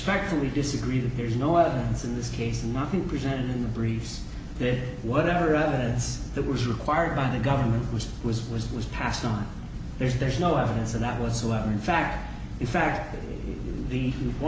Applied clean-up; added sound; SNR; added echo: none; none; none; none.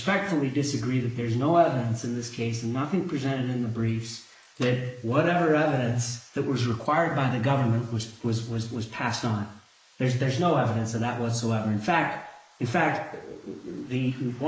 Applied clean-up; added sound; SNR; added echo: neural mask model Resemble Enhance denoiser.